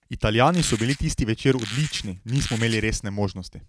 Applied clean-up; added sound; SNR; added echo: none; Squeak; 13 dB; none.